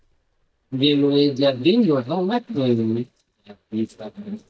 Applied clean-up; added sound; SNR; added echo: neural mask model DeepFilterNet 3.